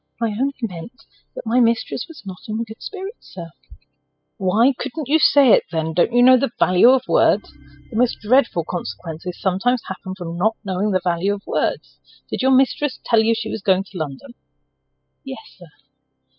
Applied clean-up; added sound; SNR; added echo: classical method spectral subtraction.